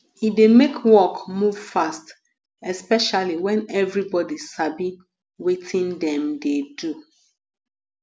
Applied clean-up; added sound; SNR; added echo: none; none; none; none.